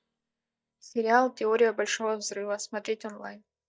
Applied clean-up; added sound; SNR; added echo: neural mask model DeepFilterNet 3.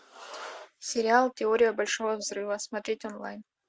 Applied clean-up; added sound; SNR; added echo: none; none; none; none.